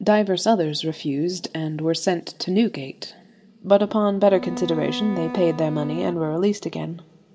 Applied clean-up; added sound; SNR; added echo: none; Bowed string instrument; 10 dB; reverberation time 0.5 s.